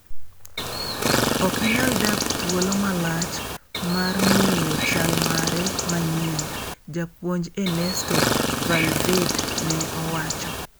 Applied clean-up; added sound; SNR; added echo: none; Chirp, tweet; -2 dB; none.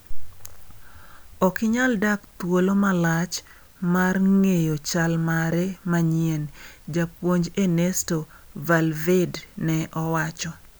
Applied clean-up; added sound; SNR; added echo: none; none; none; none.